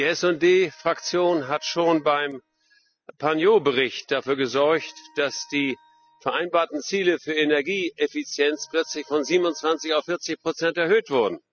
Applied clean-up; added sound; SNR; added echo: classical method spectral subtraction.